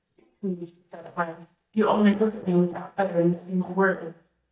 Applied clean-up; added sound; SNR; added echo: neural mask model DeepFilterNet 3.